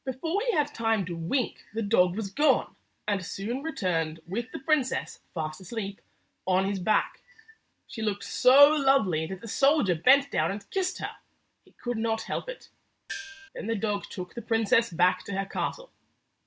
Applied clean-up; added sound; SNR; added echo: none; Gong; 10 dB; none.